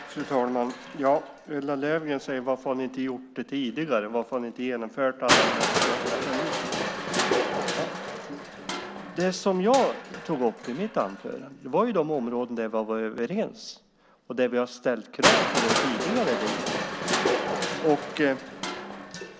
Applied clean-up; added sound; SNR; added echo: none; Crushing; 2 dB; none.